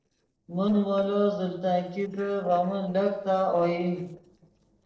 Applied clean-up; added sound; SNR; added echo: neural separator model SepFormer DNS4.